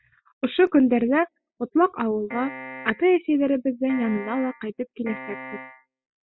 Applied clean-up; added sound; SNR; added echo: classical method spectral subtraction.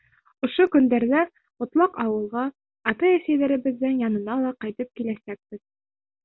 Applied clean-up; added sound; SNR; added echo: none; none; none; none.